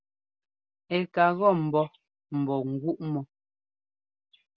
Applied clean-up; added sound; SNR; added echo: none; none; none; none.